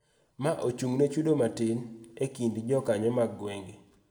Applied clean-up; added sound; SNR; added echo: none; none; none; reverberation time 0.7 s.